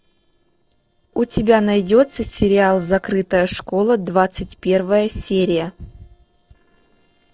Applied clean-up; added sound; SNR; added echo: neural separator model SepFormer DNS4.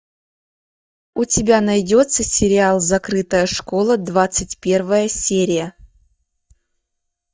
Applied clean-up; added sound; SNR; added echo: neural mask model DeepFilterNet 3.